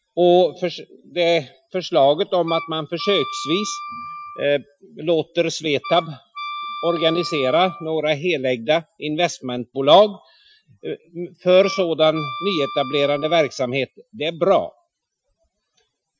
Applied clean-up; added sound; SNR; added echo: classical method Wiener filter.